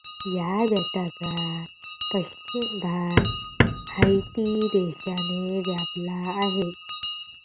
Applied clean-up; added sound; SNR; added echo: none; Bell + Hammer; -1 dB; none.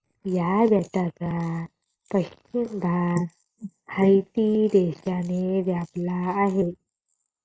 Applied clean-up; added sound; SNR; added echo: neural mask model Resemble Enhance denoiser.